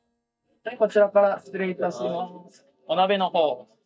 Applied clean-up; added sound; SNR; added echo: neural mask model DeepFilterNet 3.